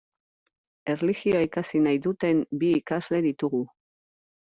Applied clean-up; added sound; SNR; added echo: none; none; none; none.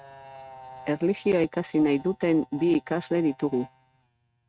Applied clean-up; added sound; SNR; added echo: neural mask model RNNoise.